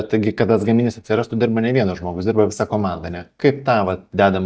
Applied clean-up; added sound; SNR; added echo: neural mask model DeepFilterNet 3.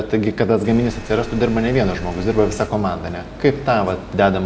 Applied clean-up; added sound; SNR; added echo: none; Engine; 13 dB; none.